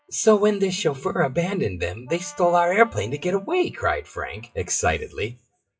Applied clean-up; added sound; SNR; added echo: classical method WPE with log-MMSE.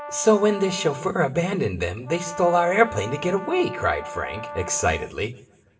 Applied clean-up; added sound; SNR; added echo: none; Brass instrument; 13 dB; reverberation time 0.8 s.